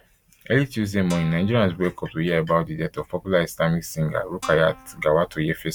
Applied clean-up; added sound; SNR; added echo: none; Guitar; 19 dB; none.